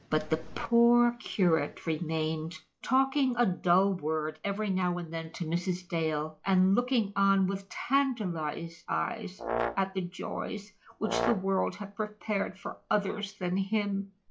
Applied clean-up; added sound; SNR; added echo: classical method log-MMSE.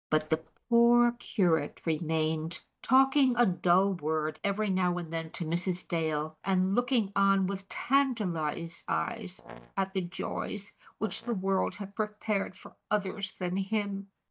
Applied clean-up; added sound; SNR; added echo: neural mask model DeepFilterNet 3.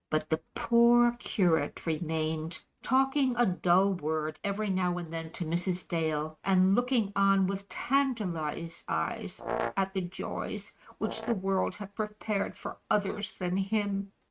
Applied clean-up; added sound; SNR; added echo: neural mask model RNNoise.